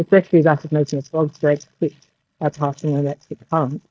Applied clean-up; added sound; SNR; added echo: neural mask model DeepFilterNet 3.